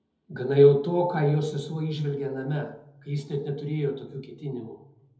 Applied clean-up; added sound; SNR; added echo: none; none; none; reverberation time 0.8 s.